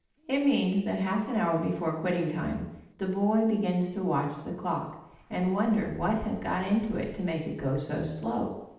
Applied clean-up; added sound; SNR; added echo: neural separator model SepFormer DNS4.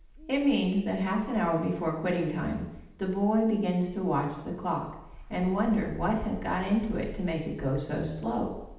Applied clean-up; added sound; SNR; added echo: none; Bird; 16 dB; reverberation time 0.8 s.